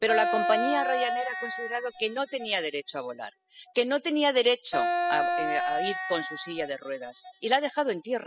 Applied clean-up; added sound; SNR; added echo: classical method spectral subtraction.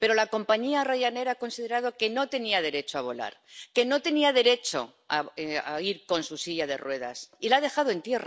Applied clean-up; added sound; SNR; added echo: none; none; none; none.